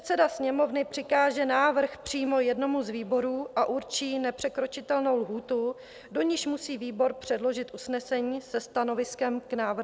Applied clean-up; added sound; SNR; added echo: none; none; none; none.